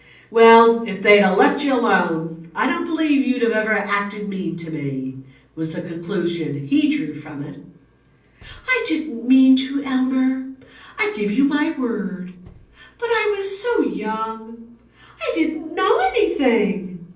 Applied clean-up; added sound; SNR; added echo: neural separator model SepFormer DNS4.